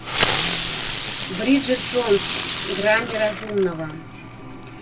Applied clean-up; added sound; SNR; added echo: none; Fireworks; 0 dB; reverberation time 0.2 s.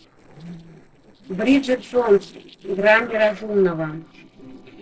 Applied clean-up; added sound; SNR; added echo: neural separator model SepFormer DNS4.